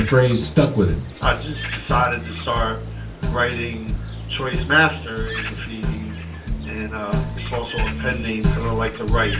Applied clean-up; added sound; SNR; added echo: none; Bird; 16 dB; reverberation time 0.3 s.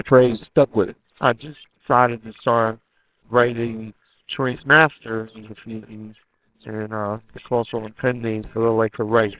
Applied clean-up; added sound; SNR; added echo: neural separator model SepFormer WHAMR!.